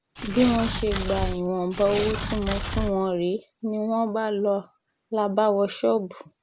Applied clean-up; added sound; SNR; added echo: none; Tearing; 5 dB; none.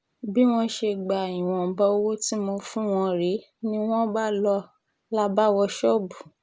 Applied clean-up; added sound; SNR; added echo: none; none; none; none.